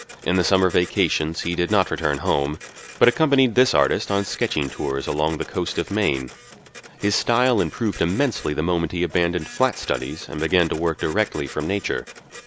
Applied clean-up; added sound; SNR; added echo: none; Printer; 19 dB; none.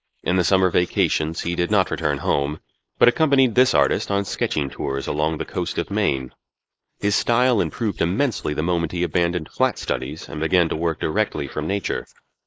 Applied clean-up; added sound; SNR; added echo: neural mask model Resemble Enhance denoiser.